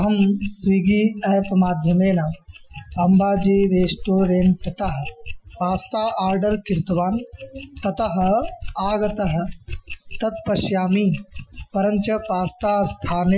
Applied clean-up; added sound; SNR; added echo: classical method Wiener filter.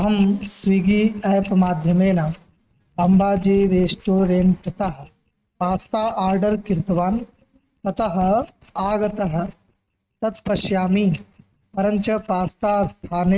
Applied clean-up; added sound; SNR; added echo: neural mask model RNNoise.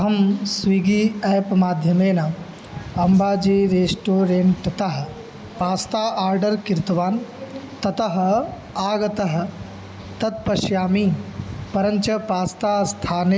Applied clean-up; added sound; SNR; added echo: none; none; none; none.